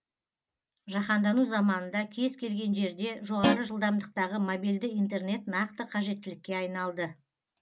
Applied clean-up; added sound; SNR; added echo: none; Guitar; -2 dB; none.